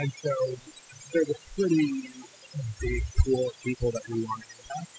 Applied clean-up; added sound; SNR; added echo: classical method spectral subtraction.